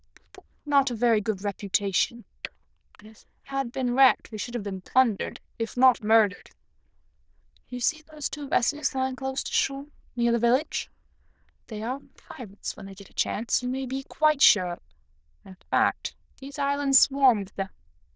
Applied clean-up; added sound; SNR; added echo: neural diffusion model UNIVERSE++.